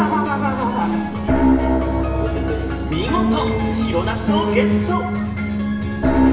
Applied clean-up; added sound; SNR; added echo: none; Piano; -4 dB; reverberation time 1.2 s.